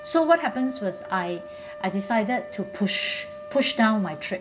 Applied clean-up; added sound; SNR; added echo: none; Wind instrument, woodwind instrument; 14 dB; reverberation time 2.0 s.